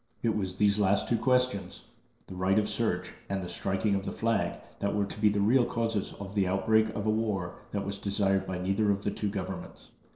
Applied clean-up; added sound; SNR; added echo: neural separator model SepFormer DNS4.